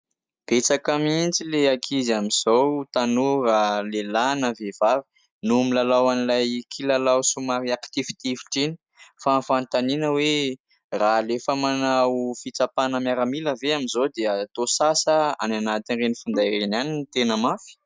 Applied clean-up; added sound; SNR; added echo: none; Bowed string instrument; 18 dB; none.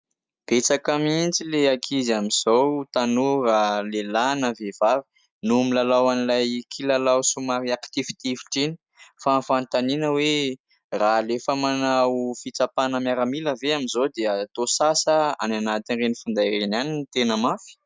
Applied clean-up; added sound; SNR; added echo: none; none; none; none.